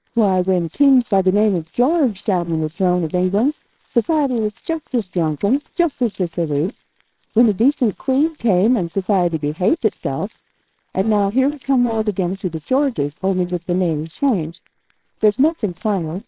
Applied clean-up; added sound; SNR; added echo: neural separator model SepFormer WHAMR!.